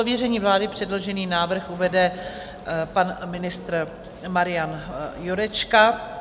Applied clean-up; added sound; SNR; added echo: none; none; none; none.